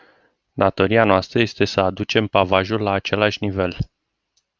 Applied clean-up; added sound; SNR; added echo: none; none; none; none.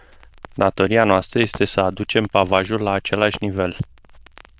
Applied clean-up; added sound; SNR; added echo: neural diffusion model UNIVERSE++.